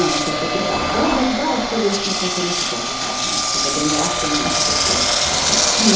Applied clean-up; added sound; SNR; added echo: none; Engine; -4 dB; reverberation time 2.6 s.